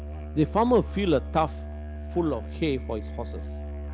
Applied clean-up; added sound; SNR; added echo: none; Musical instrument; 7 dB; none.